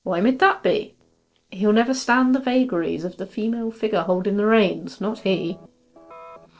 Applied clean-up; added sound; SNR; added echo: neural separator model SepFormer DNS4.